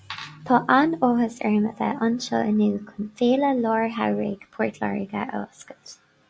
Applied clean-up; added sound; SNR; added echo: none; none; none; none.